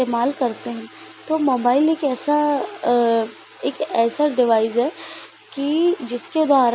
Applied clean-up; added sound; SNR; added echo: none; none; none; none.